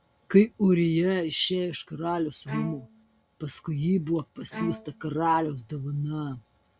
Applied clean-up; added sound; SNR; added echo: none; Bowed string instrument; 13 dB; none.